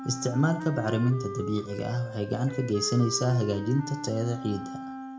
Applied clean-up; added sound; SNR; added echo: none; Wind instrument, woodwind instrument; 9 dB; reverberation time 0.3 s.